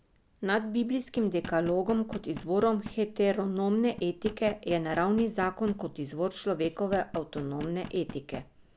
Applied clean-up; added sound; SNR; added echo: none; Knock; 15 dB; none.